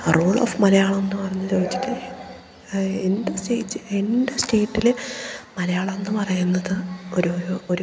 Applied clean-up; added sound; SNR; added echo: none; none; none; none.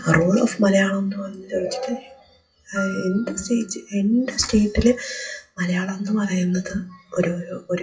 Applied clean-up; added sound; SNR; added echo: classical method WPE with log-MMSE.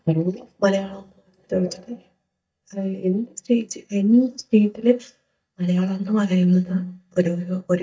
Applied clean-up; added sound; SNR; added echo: neural mask model DeepFilterNet 3.